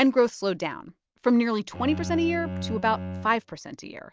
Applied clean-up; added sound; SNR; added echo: neural mask model RNNoise.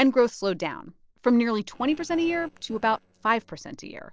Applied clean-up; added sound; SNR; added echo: neural separator model SepFormer DNS4.